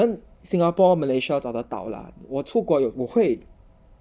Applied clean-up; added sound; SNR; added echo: none; none; none; none.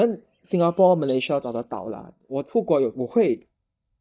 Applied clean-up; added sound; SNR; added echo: neural mask model DeepFilterNet 3.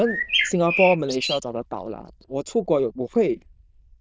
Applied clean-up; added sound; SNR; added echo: neural diffusion model UNIVERSE++.